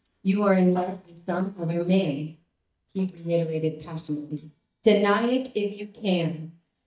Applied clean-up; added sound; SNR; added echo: neural mask model DeepFilterNet 3.